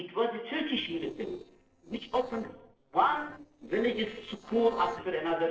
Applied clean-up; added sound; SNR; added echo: neural separator model SepFormer DNS4.